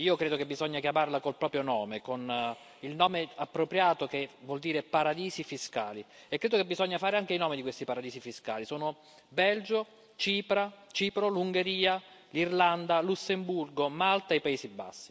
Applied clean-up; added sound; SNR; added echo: none; none; none; none.